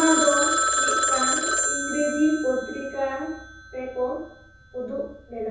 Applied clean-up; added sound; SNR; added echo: none; Telephone; -1 dB; reverberation time 0.6 s.